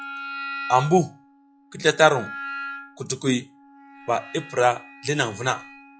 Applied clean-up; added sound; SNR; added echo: classical method log-MMSE.